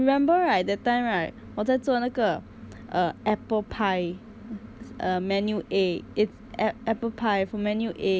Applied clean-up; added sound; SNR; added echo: none; none; none; none.